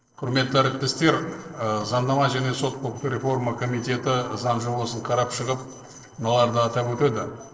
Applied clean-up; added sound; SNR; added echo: neural separator model SepFormer DNS4.